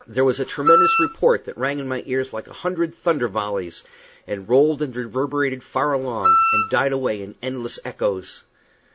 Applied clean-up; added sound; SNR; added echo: none; Wind instrument, woodwind instrument; -4 dB; none.